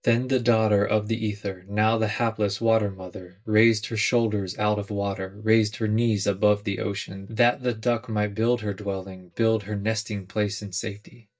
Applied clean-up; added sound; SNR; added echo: neural mask model DeepFilterNet 3.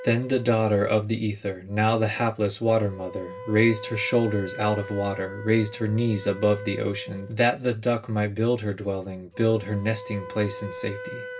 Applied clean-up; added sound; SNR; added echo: none; Wind instrument, woodwind instrument; 15 dB; reverberation time 0.2 s.